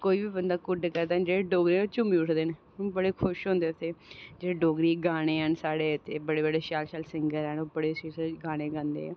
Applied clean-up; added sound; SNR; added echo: none; none; none; none.